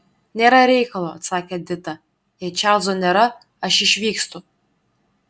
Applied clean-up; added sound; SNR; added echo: none; none; none; none.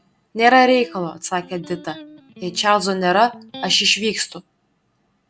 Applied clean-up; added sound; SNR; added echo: none; Electric guitar; 20 dB; none.